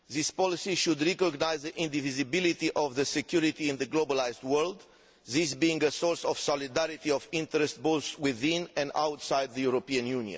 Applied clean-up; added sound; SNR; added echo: none; none; none; none.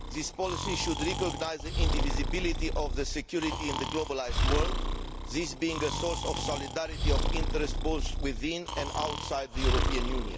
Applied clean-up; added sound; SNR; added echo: none; Breathing; -3 dB; none.